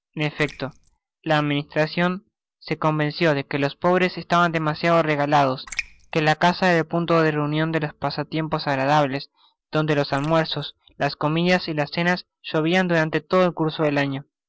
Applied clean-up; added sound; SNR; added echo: neural separator model SepFormer DNS4.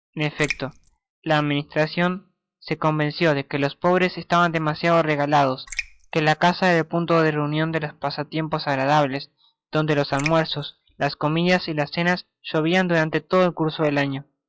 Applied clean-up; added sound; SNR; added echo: classical method log-MMSE.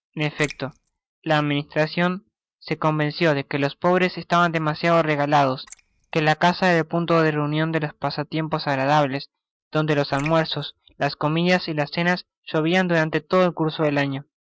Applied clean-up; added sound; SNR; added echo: neural mask model RNNoise.